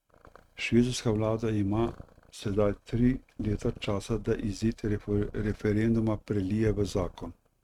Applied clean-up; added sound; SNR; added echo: neural mask model RNNoise.